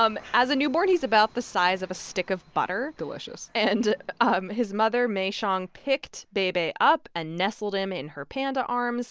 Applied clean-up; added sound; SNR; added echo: none; none; none; none.